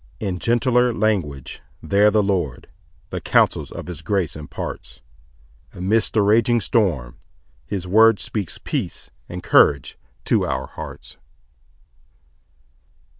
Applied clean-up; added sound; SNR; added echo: none; none; none; none.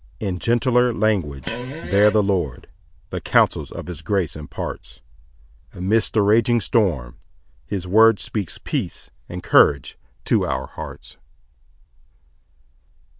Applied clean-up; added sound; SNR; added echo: none; Fart; 11 dB; none.